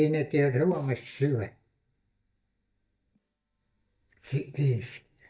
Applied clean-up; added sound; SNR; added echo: neural mask model DeepFilterNet 3.